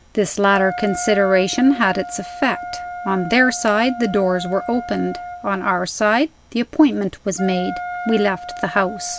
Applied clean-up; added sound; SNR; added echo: none; Wind instrument, woodwind instrument; 12 dB; none.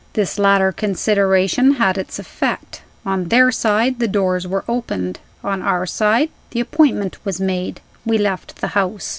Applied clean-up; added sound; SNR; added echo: none; none; none; none.